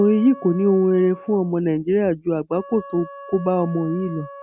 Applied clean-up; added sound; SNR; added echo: none; Wind instrument, woodwind instrument; 19 dB; none.